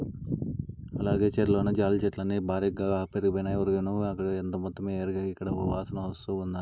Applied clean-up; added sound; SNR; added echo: none; none; none; none.